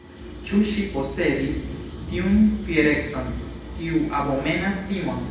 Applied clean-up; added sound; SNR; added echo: none; none; none; reverberation time 0.9 s.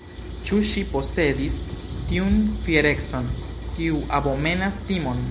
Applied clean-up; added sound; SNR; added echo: none; none; none; none.